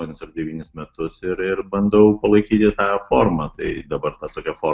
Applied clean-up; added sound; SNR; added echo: none; none; none; none.